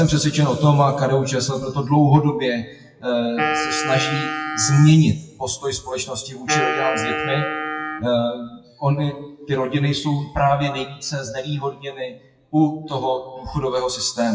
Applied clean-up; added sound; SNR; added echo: classical method WPE with log-MMSE.